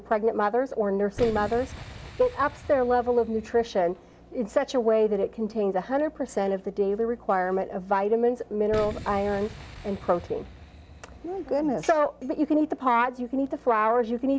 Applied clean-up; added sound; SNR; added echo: none; Boom; 19 dB; none.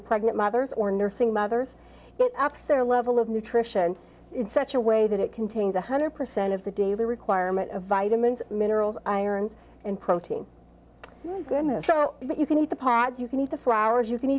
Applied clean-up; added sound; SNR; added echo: none; none; none; none.